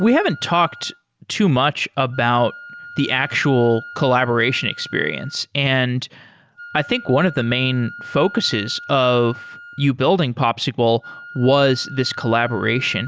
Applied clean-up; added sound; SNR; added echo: none; Wind instrument, woodwind instrument; 18 dB; none.